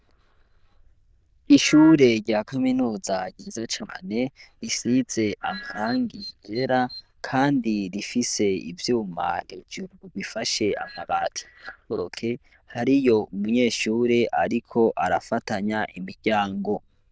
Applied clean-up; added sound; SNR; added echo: neural diffusion model UNIVERSE++.